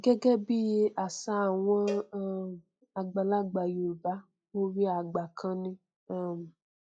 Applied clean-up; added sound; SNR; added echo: classical method log-MMSE.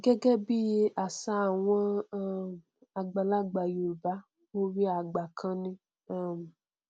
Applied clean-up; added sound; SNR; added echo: none; none; none; none.